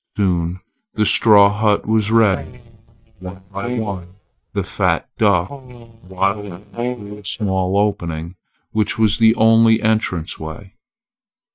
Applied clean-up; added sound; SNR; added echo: neural mask model DeepFilterNet 3.